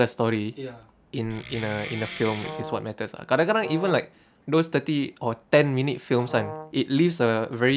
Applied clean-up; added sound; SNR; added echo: none; Brass instrument + Wood; 12 dB; none.